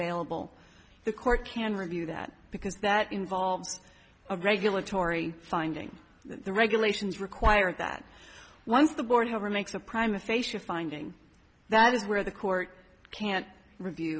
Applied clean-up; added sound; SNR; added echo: none; none; none; none.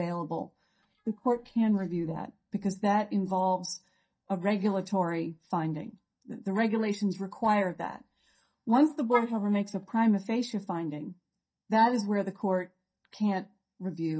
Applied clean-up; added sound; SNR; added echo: neural mask model DeepFilterNet 3.